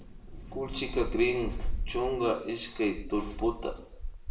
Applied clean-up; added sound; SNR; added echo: none; Thunder / Rain; 4 dB; reverberation time 0.7 s.